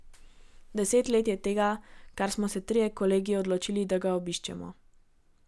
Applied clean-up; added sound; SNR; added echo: none; none; none; none.